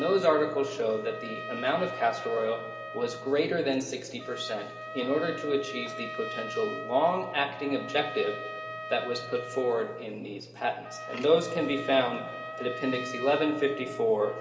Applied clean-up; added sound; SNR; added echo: none; Trumpet; 11 dB; reverberation time 2.1 s.